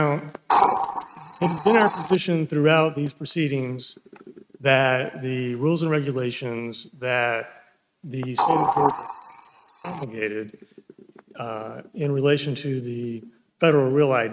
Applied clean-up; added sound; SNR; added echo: neural mask model RNNoise.